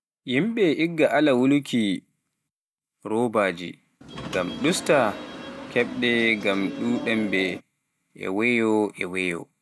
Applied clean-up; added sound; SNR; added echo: none; Subway, metro, underground / Sliding door; 11 dB; none.